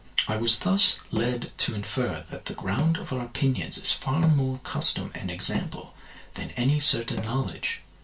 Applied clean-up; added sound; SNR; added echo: none; Cupboard open or close / Drawer open or close; 19 dB; reverberation time 0.2 s.